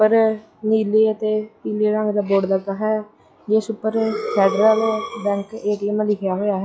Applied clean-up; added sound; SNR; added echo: classical method log-MMSE.